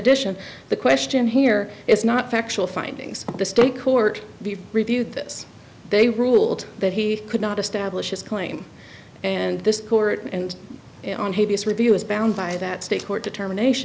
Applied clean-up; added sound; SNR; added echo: none; none; none; none.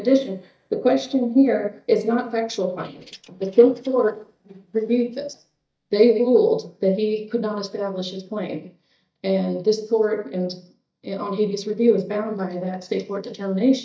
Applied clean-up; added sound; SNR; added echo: neural mask model DeepFilterNet 3.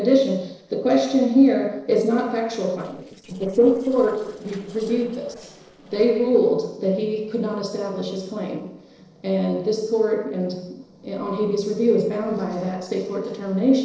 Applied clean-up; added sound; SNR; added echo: neural separator model SepFormer DNS4.